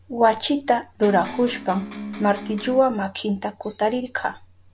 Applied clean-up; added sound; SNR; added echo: none; Electric guitar; 11 dB; none.